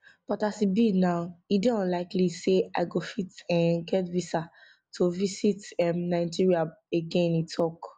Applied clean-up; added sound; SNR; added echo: none; none; none; none.